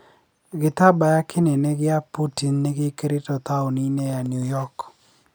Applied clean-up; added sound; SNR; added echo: none; none; none; none.